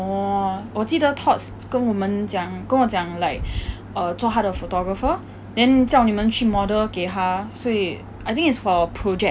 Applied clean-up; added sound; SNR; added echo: none; none; none; none.